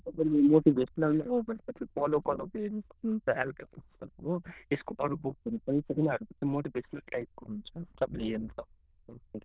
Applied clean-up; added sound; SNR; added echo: neural diffusion model UNIVERSE++.